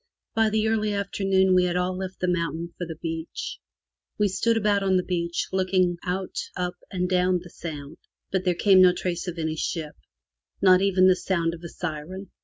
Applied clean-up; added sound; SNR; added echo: none; none; none; none.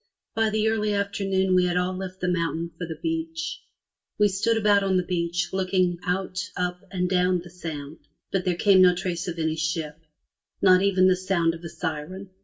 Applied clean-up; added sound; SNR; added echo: none; none; none; reverberation time 0.2 s.